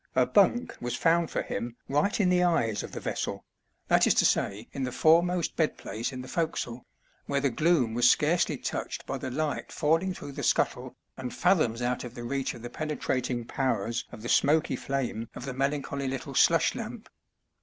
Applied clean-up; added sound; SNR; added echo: none; none; none; none.